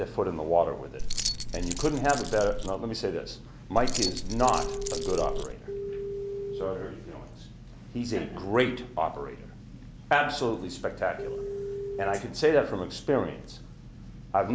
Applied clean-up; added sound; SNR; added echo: none; Keys jangling + Telephone; 2 dB; none.